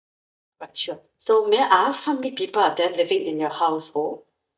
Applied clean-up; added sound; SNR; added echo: neural mask model DeepFilterNet 3.